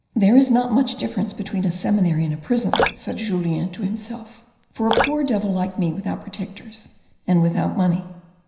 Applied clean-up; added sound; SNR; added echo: none; Drip; 6 dB; reverberation time 0.9 s.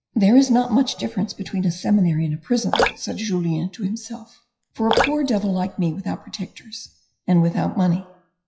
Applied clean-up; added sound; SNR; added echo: classical method WPE with log-MMSE.